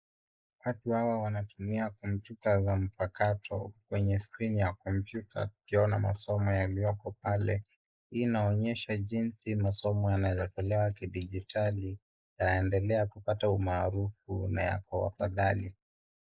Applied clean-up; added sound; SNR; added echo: neural mask model Resemble Enhance denoiser.